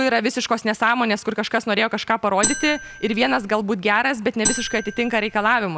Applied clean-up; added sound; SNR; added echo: none; Marimba, xylophone; 4 dB; none.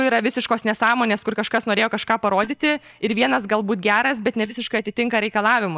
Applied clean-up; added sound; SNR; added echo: neural mask model DeepFilterNet 3.